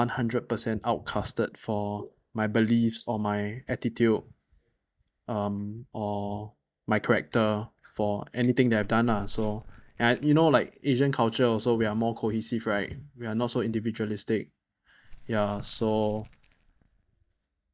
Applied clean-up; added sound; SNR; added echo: neural mask model DeepFilterNet 3.